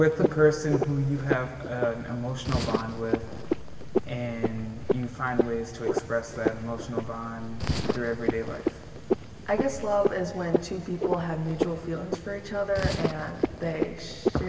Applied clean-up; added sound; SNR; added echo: none; Frog; 2 dB; reverberation time 1.8 s.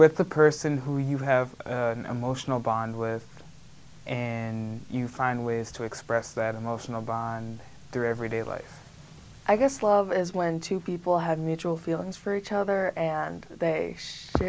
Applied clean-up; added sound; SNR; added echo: none; none; none; none.